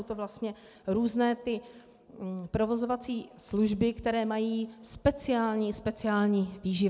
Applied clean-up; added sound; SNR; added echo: none; none; none; none.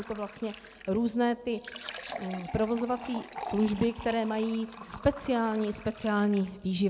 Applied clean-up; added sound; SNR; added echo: none; Fill (with liquid); 14 dB; none.